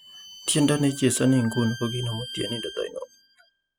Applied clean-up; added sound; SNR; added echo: classical method spectral subtraction.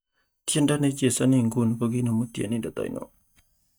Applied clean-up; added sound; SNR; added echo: neural mask model DeepFilterNet 3.